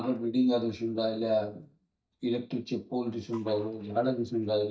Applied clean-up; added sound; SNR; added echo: neural mask model DeepFilterNet 3.